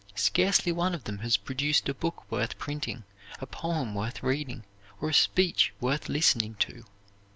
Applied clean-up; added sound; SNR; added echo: none; none; none; none.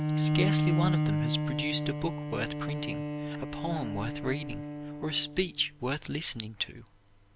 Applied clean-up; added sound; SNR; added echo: none; Bowed string instrument; -1 dB; none.